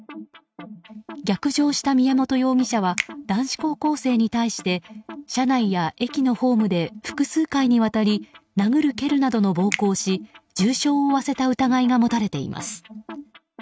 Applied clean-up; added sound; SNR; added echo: neural mask model RNNoise.